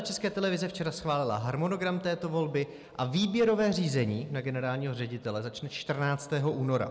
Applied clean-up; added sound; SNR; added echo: none; none; none; none.